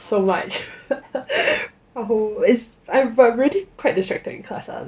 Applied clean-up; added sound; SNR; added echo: none; none; none; none.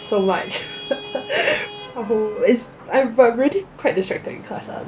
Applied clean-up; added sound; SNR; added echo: none; Traffic noise, roadway noise / Vehicle horn, car horn, honking; 16 dB; none.